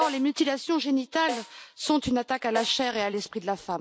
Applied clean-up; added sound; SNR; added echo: none; Snare drum; 13 dB; none.